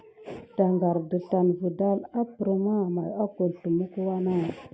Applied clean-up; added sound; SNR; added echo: none; none; none; none.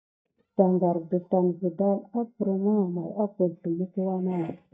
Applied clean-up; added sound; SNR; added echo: neural mask model DeepFilterNet 3.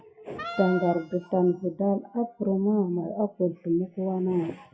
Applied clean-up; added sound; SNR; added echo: classical method WPE with log-MMSE.